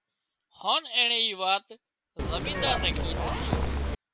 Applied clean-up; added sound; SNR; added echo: none; Zipper (clothing) / Telephone; -2 dB; none.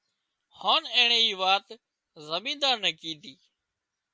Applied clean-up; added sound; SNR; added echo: none; none; none; none.